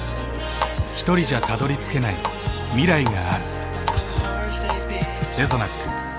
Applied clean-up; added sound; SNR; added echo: none; Water tap, faucet; 10 dB; none.